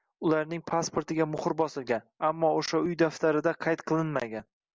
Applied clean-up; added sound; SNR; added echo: none; none; none; none.